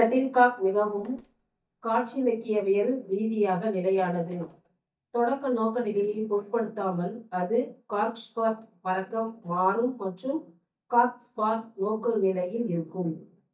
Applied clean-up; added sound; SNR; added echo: neural mask model DeepFilterNet 3.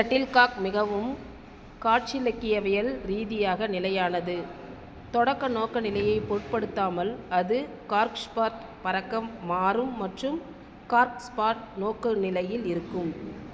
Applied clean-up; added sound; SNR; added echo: none; none; none; none.